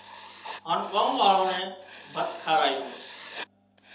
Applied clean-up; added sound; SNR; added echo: none; Writing; 14 dB; reverberation time 0.7 s.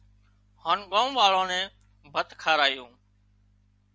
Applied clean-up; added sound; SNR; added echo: none; none; none; none.